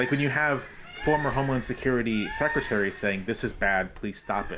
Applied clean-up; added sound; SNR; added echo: none; Bird; 10 dB; none.